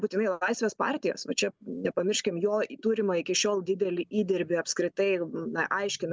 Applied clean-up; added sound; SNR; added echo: none; none; none; none.